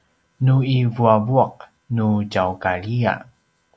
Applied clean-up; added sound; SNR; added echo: none; none; none; none.